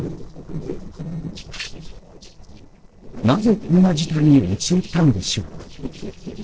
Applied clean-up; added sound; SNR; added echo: neural separator model SepFormer DNS4.